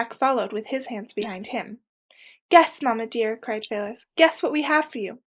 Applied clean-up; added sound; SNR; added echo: neural mask model Resemble Enhance denoiser.